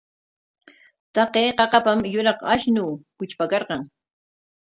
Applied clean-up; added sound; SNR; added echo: none; none; none; none.